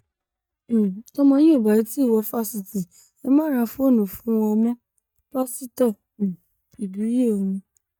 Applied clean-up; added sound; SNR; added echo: neural mask model DeepFilterNet 3.